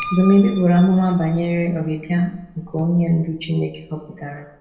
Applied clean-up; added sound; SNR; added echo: none; Piano; 20 dB; reverberation time 0.7 s.